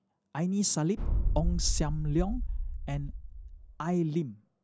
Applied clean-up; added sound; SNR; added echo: none; Boom; -1 dB; none.